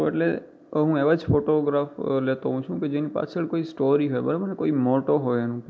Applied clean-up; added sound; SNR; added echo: none; none; none; none.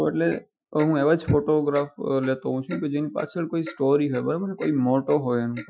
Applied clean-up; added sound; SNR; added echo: classical method Wiener filter.